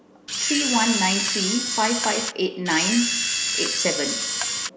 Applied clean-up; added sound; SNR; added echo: none; Camera; -1 dB; none.